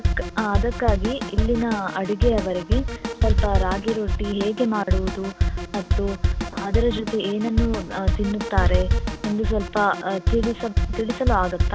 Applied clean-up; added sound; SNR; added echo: none; Drum kit; -2 dB; none.